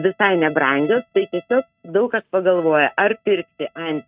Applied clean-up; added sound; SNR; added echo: neural mask model RNNoise.